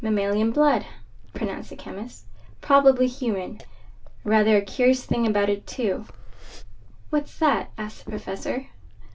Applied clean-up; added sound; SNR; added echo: none; Liquid; 12 dB; reverberation time 0.2 s.